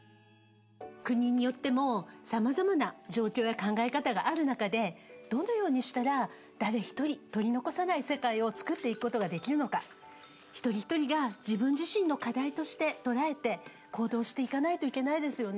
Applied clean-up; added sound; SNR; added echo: none; none; none; none.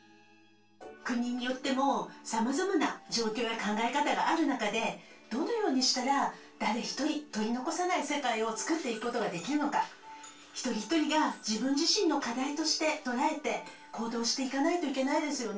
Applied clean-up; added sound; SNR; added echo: none; none; none; reverberation time 0.2 s.